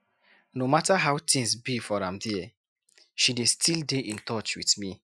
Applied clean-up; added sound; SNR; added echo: classical method Wiener filter.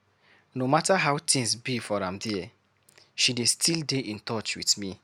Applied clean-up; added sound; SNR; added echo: none; none; none; none.